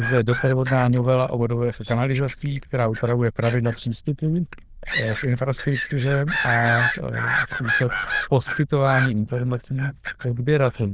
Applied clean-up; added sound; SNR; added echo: neural diffusion model UNIVERSE++.